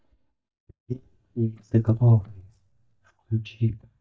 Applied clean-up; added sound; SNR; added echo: neural mask model DeepFilterNet 3.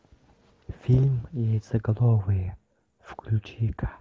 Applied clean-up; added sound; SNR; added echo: none; none; none; none.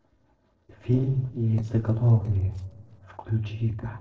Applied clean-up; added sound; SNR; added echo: neural separator model SepFormer DNS4.